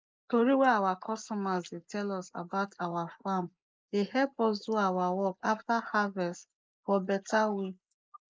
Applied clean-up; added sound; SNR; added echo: neural mask model Resemble Enhance denoiser.